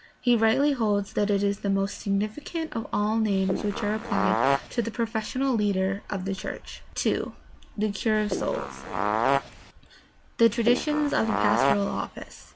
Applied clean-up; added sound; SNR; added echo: none; Fart; 1 dB; none.